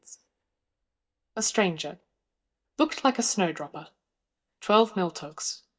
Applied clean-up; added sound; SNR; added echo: neural mask model DeepFilterNet 3.